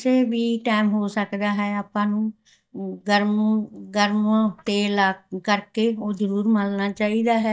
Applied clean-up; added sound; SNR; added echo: neural mask model DeepFilterNet 3.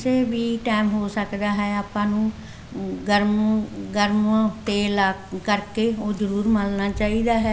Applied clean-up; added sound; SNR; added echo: none; none; none; none.